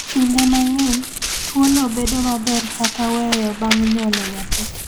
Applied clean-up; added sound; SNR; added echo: none; Run; 5 dB; none.